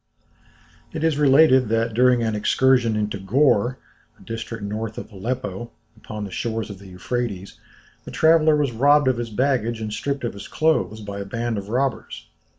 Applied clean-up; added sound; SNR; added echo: none; none; none; none.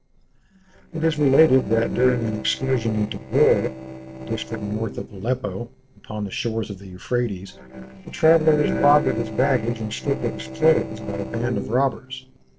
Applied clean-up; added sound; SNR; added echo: neural separator model SepFormer DNS4.